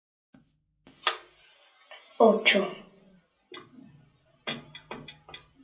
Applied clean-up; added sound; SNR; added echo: none; none; none; reverberation time 0.2 s.